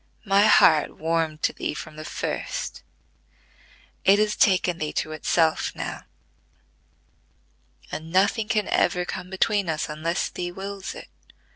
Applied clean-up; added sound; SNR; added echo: none; none; none; none.